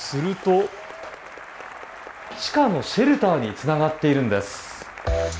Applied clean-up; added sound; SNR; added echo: none; Applause / Cheering; 15 dB; none.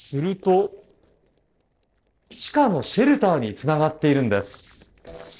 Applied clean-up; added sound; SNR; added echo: neural separator model SepFormer DNS4.